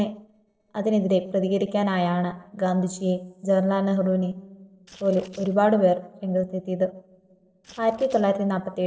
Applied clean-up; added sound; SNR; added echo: neural separator model SepFormer DNS4.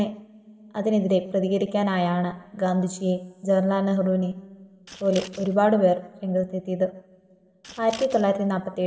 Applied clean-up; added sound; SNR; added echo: none; Scissors; 17 dB; reverberation time 2.7 s.